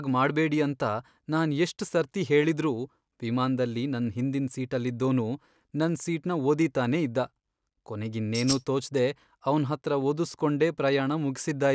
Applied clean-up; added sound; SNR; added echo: none; Tambourine; -4 dB; none.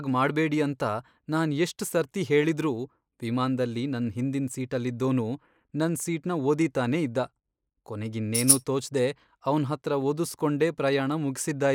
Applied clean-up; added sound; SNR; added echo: neural mask model Resemble Enhance denoiser.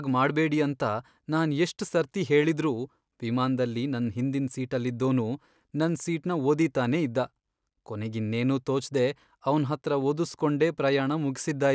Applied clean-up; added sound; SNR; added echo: none; none; none; none.